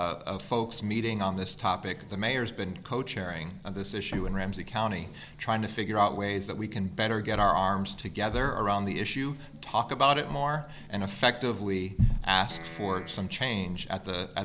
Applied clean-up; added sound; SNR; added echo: none; Piano; 15 dB; none.